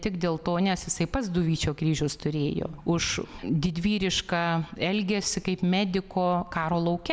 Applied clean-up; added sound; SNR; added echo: none; none; none; none.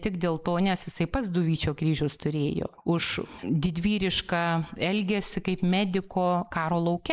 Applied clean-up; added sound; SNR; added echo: neural mask model Resemble Enhance denoiser.